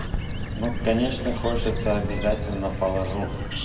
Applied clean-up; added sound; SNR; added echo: none; Bird; 1 dB; reverberation time 2.2 s.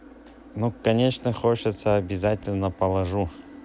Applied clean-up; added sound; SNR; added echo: none; none; none; none.